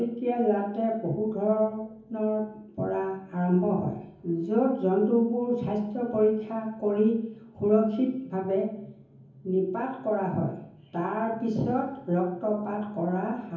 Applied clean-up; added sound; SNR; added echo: none; none; none; reverberation time 0.7 s.